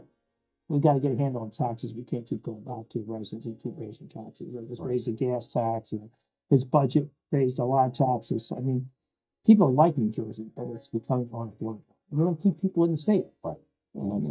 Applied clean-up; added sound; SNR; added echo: neural mask model DeepFilterNet 3.